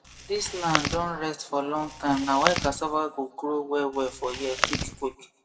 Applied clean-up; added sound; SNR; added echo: none; Chewing, mastication; 4 dB; reverberation time 0.4 s.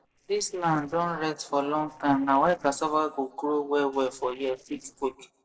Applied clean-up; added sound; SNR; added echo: neural separator model SepFormer DNS4.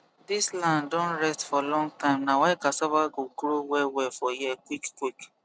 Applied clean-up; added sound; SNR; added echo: none; none; none; none.